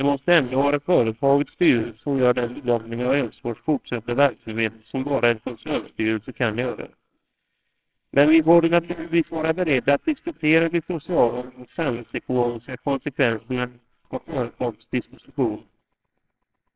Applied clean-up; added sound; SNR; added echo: neural separator model SepFormer WHAMR!.